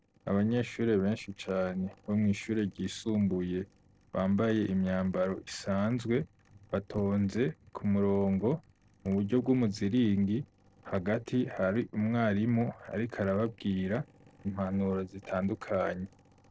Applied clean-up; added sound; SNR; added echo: neural separator model SepFormer DNS4.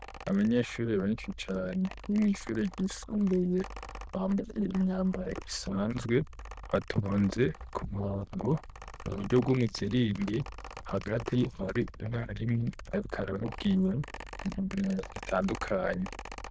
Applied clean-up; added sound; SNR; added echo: neural diffusion model UNIVERSE++.